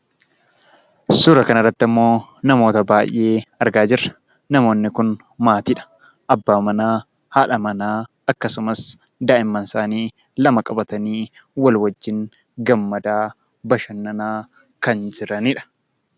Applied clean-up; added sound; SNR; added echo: none; none; none; none.